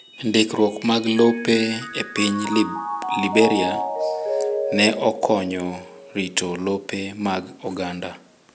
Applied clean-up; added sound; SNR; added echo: none; Mallet percussion; 7 dB; none.